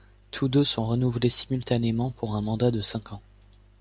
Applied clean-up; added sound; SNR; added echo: none; none; none; none.